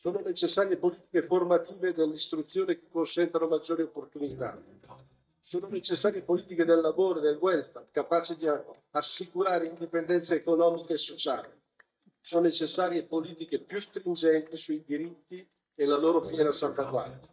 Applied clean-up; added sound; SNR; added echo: neural mask model DeepFilterNet 3.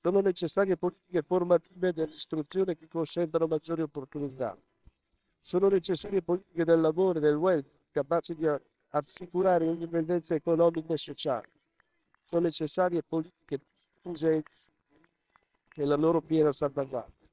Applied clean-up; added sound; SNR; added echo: neural separator model SepFormer WHAMR!.